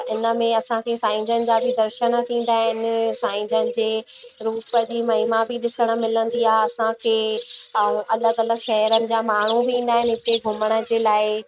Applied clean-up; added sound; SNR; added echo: neural mask model RNNoise.